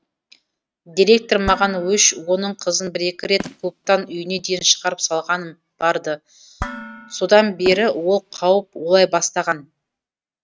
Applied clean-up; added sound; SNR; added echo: neural mask model RNNoise.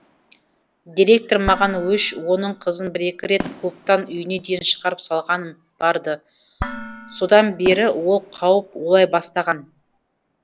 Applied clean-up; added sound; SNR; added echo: none; Dishes, pots, and pans + Fireworks; 17 dB; none.